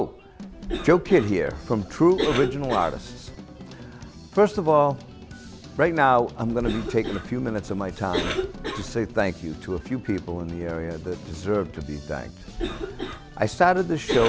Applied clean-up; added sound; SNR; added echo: none; Cough; 10 dB; none.